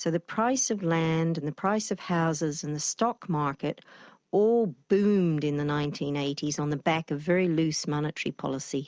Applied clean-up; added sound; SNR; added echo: none; none; none; none.